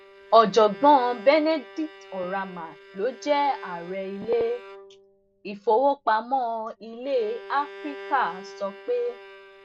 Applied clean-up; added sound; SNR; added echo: none; Bowed string instrument; 19 dB; none.